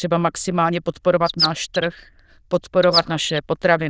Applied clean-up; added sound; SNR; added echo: neural diffusion model UNIVERSE++.